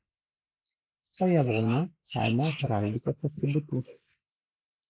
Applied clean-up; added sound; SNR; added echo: neural mask model Resemble Enhance denoiser.